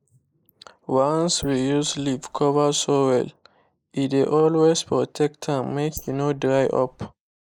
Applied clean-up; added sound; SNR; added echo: neural mask model Resemble Enhance denoiser.